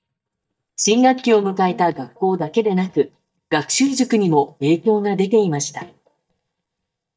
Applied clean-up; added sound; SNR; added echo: neural mask model DeepFilterNet 3.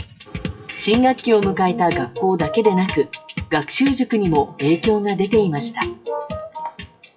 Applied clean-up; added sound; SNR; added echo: classical method WPE with log-MMSE.